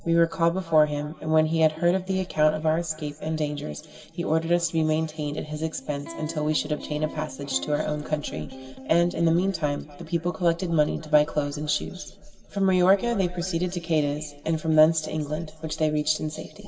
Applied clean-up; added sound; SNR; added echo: none; Electric guitar; 15 dB; reverberation time 2.4 s.